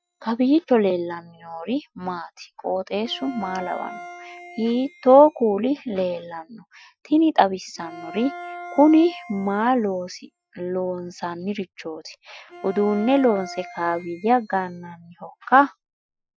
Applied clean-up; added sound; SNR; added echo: classical method Wiener filter.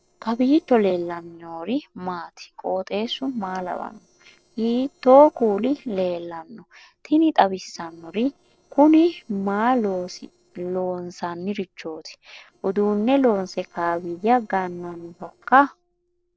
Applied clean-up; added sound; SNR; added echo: neural separator model SepFormer DNS4.